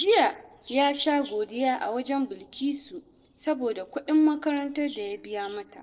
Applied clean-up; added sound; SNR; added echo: neural separator model SepFormer DNS4.